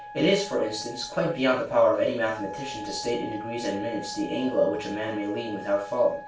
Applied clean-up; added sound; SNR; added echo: none; Wind instrument, woodwind instrument; 13 dB; reverberation time 0.3 s.